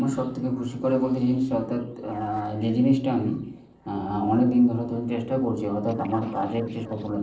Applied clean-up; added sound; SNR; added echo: neural separator model SepFormer DNS4.